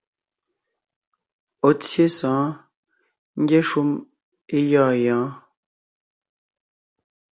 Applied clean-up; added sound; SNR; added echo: none; none; none; none.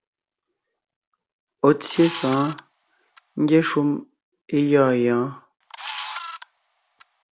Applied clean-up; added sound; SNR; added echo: none; Camera; 13 dB; none.